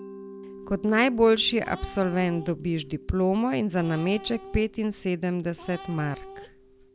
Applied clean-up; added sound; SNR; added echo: none; Mallet percussion + Cat; 17 dB; none.